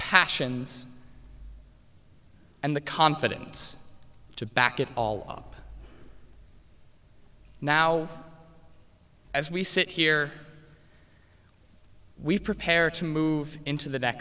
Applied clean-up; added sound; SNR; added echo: none; none; none; none.